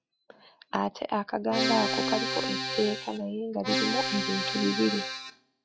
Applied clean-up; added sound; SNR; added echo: classical method log-MMSE.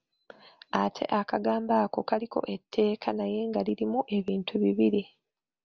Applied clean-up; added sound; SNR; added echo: none; none; none; none.